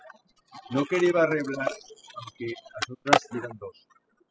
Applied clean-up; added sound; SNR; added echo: classical method spectral subtraction.